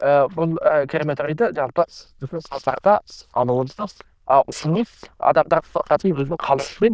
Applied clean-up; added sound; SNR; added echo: neural diffusion model UNIVERSE++.